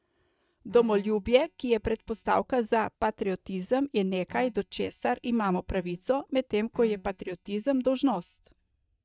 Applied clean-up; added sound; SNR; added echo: neural mask model DeepFilterNet 3.